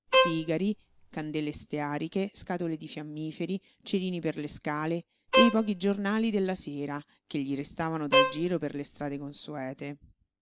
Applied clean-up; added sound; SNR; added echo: none; Bowed string instrument; -2 dB; none.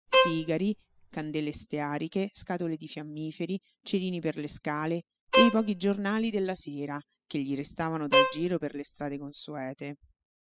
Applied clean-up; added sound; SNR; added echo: classical method spectral subtraction.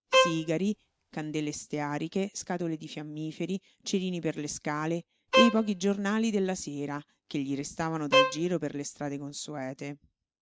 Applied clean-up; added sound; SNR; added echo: neural mask model RNNoise.